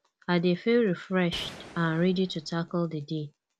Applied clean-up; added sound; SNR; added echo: none; Gunshot, gunfire; 19 dB; none.